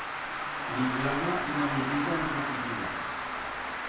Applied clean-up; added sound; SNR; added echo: none; Traffic noise, roadway noise; -1 dB; reverberation time 0.9 s.